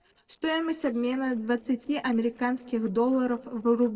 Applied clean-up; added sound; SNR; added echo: neural separator model SepFormer DNS4.